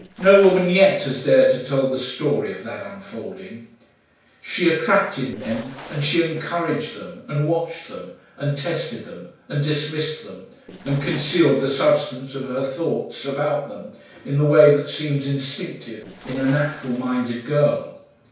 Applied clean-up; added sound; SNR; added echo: neural separator model SepFormer DNS4.